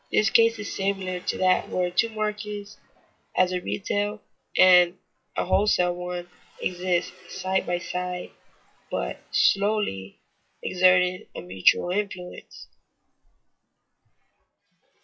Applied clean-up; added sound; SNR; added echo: classical method WPE with log-MMSE.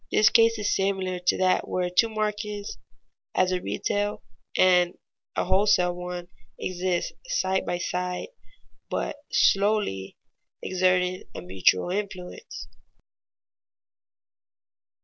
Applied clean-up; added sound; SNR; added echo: none; none; none; none.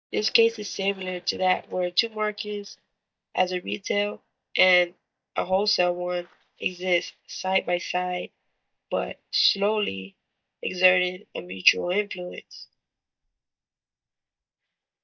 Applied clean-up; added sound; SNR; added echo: neural mask model DeepFilterNet 3.